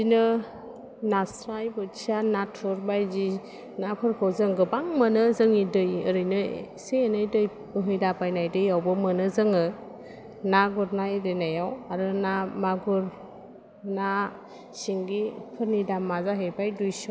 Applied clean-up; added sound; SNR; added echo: none; none; none; none.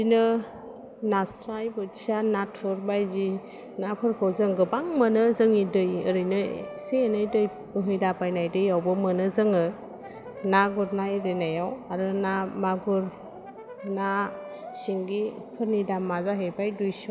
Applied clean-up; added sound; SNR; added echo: none; Brass instrument; 17 dB; none.